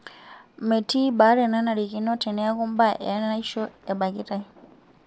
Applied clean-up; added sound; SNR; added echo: none; none; none; none.